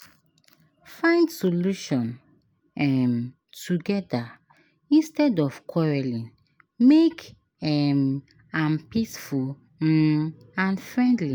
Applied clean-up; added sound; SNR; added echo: none; none; none; none.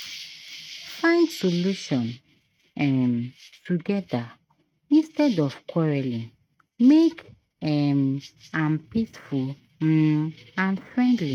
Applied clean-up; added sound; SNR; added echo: neural mask model RNNoise.